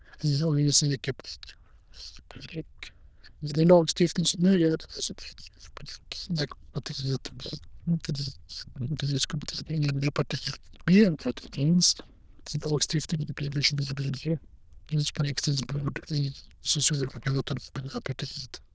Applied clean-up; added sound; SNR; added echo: neural diffusion model UNIVERSE++.